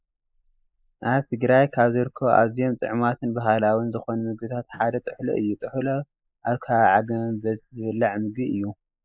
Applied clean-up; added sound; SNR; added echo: neural mask model Resemble Enhance denoiser.